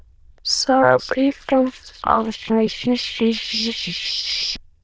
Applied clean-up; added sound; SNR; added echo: neural diffusion model UNIVERSE++.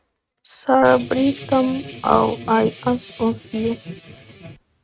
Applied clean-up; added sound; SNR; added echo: neural mask model RNNoise.